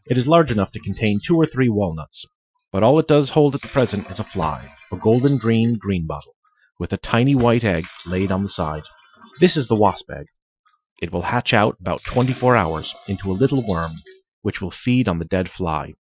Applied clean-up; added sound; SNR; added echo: classical method Wiener filter.